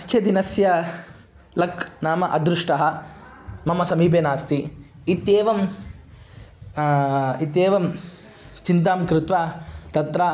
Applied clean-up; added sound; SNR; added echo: none; none; none; none.